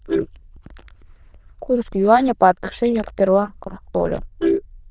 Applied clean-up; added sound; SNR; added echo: neural diffusion model UNIVERSE++.